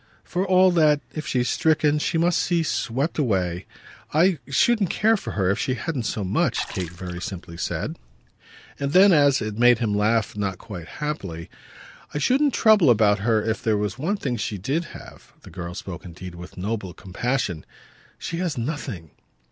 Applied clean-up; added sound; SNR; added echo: none; Water / Splash, splatter; 18 dB; none.